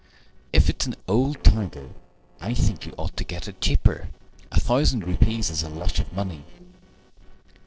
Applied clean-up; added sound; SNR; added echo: neural separator model SepFormer DNS4.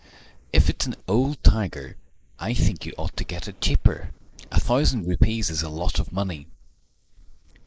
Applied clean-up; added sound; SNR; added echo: neural mask model Resemble Enhance denoiser.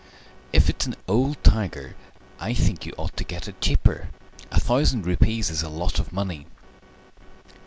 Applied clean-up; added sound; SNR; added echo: none; none; none; none.